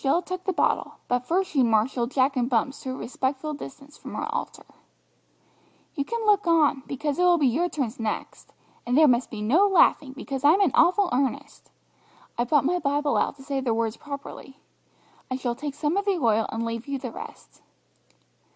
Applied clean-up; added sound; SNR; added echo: none; none; none; none.